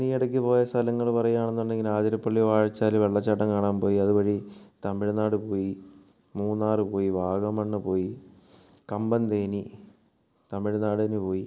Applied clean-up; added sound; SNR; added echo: none; none; none; none.